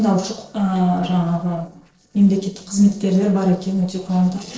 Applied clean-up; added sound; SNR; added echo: neural separator model SepFormer DNS4.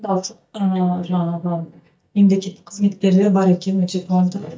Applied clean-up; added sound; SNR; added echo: neural mask model DeepFilterNet 3.